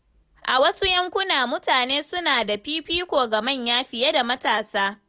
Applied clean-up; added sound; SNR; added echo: none; none; none; none.